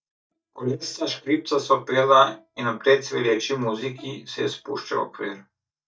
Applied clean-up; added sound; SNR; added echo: neural mask model DeepFilterNet 3.